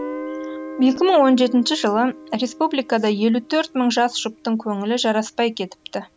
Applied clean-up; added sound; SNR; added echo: none; Guitar; 16 dB; none.